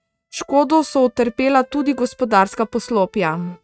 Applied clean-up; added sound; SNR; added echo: neural mask model RNNoise.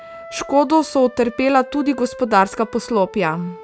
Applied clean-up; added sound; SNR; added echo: none; Wind instrument, woodwind instrument; 18 dB; none.